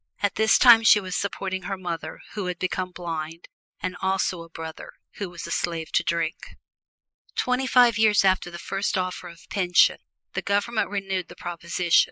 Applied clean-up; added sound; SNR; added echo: neural mask model Resemble Enhance denoiser.